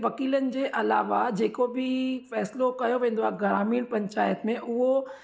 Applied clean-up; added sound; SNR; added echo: none; none; none; none.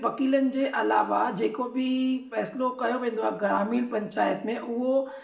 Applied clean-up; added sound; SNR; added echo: none; none; none; reverberation time 0.5 s.